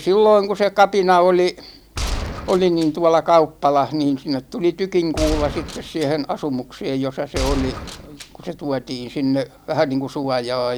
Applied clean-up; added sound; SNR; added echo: none; Gunshot, gunfire; 9 dB; none.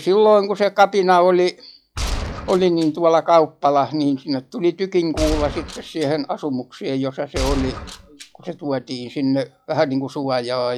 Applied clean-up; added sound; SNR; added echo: classical method log-MMSE.